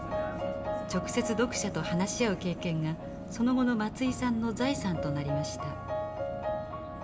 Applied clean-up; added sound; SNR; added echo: none; Vehicle; 11 dB; reverberation time 1.0 s.